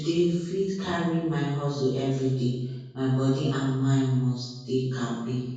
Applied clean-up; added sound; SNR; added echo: none; none; none; reverberation time 1.3 s.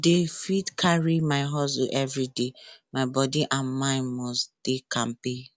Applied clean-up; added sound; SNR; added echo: none; none; none; none.